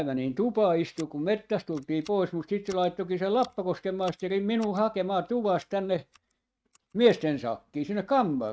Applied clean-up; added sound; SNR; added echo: neural mask model RNNoise.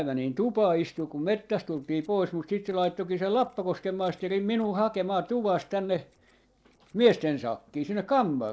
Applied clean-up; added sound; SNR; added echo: neural separator model SepFormer DNS4.